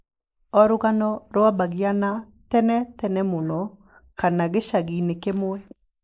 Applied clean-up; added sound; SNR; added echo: neural mask model Resemble Enhance denoiser.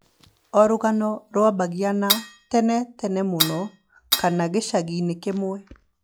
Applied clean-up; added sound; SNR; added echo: classical method log-MMSE.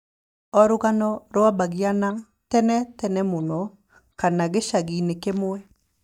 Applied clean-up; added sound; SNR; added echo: neural mask model DeepFilterNet 3.